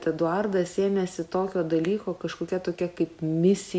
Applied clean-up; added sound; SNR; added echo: none; none; none; none.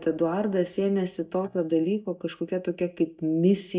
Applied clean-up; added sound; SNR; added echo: neural mask model DeepFilterNet 3.